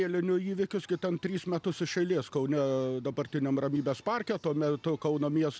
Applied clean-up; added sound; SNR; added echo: none; none; none; none.